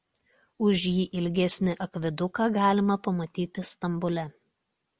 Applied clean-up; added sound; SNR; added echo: none; none; none; none.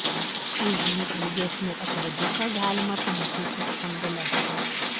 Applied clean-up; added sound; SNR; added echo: none; Rain; -3 dB; none.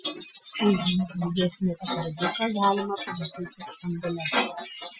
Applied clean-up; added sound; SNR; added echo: classical method Wiener filter.